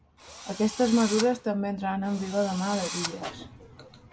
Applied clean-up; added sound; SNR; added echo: none; Drill; 10 dB; none.